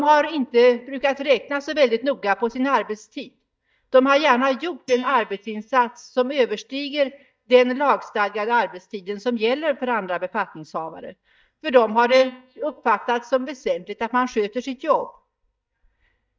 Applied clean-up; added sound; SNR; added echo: neural mask model DeepFilterNet 3.